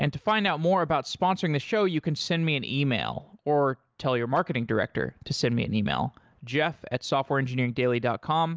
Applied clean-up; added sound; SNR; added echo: none; none; none; none.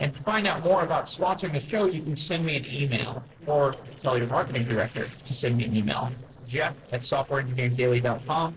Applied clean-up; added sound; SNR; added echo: neural separator model SepFormer DNS4.